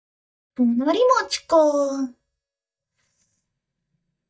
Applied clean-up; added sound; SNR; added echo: neural mask model DeepFilterNet 3.